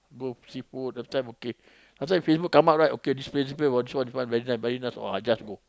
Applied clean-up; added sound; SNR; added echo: none; none; none; none.